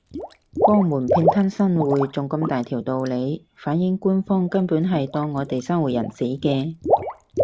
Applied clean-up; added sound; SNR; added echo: none; Water / Liquid; 5 dB; none.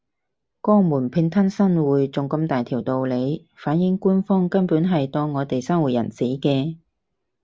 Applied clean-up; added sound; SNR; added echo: none; none; none; none.